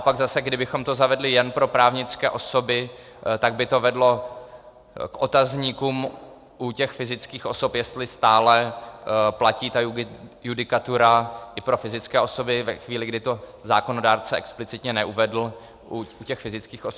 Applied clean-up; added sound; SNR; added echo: none; none; none; none.